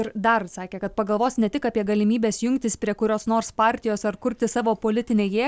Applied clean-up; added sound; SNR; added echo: none; none; none; none.